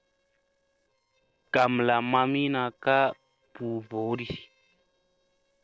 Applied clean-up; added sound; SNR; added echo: neural separator model SepFormer DNS4.